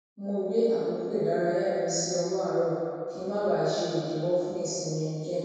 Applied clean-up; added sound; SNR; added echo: none; none; none; reverberation time 2.2 s.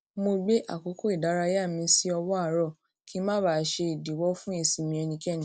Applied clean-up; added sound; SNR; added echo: none; none; none; none.